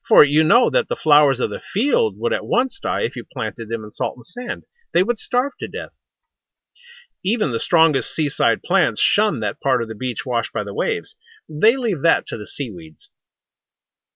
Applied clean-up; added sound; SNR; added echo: none; none; none; none.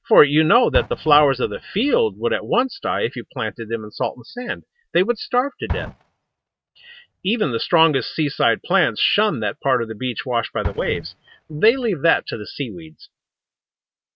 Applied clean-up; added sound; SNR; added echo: neural mask model RNNoise.